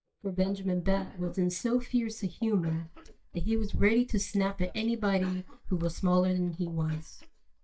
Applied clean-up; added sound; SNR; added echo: neural mask model DeepFilterNet 3.